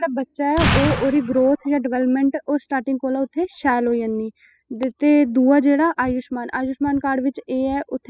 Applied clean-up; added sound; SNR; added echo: classical method spectral subtraction.